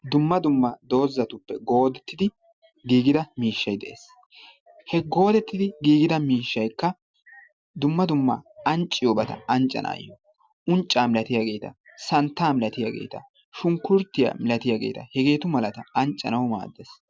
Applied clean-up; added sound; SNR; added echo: none; none; none; none.